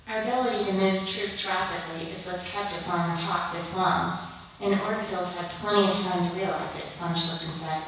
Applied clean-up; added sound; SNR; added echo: none; none; none; reverberation time 1.1 s.